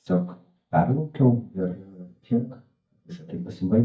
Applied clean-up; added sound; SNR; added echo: neural mask model DeepFilterNet 3.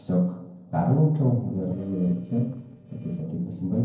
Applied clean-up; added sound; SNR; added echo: neural separator model SepFormer DNS4.